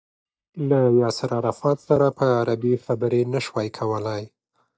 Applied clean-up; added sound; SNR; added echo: neural mask model DeepFilterNet 3.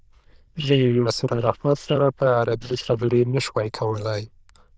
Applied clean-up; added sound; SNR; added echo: neural diffusion model UNIVERSE++.